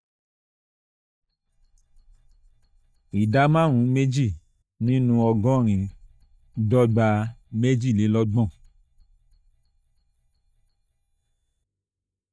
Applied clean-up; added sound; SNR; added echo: neural mask model DeepFilterNet 3.